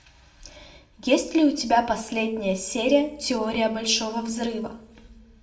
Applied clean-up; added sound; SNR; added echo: none; none; none; reverberation time 0.4 s.